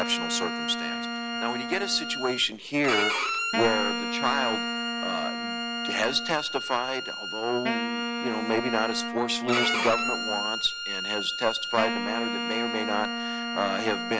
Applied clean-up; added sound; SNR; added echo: none; Wind instrument, woodwind instrument + Bowed string instrument; 1 dB; none.